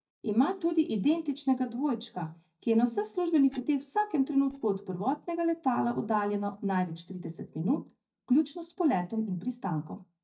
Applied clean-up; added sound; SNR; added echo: neural mask model DeepFilterNet 3.